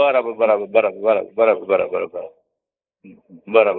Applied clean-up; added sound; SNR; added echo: neural mask model Resemble Enhance denoiser.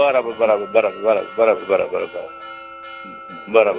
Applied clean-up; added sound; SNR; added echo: none; Wind instrument, woodwind instrument + Church bell; 17 dB; none.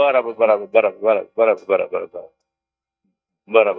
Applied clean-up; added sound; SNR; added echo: neural mask model DeepFilterNet 3.